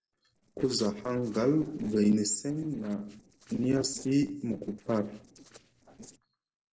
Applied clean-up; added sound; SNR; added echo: neural separator model SepFormer DNS4.